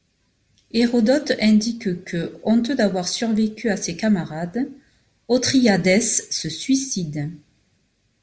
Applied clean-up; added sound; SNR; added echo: none; none; none; none.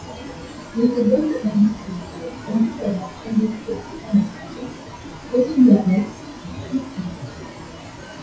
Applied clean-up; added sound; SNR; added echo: classical method WPE with log-MMSE.